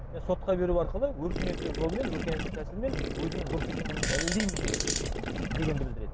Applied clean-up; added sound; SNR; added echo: none; Fart + Gurgling / Liquid; 3 dB; none.